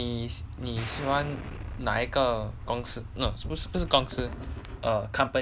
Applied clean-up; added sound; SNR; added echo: none; Dog + Explosion; 12 dB; none.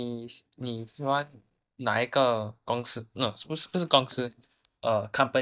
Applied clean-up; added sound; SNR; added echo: neural mask model DeepFilterNet 3.